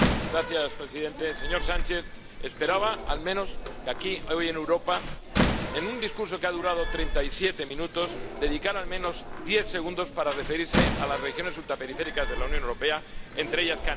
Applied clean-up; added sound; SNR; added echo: none; Slam; 1 dB; none.